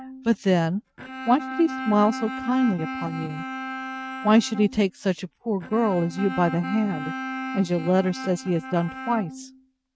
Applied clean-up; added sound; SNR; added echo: neural mask model RNNoise.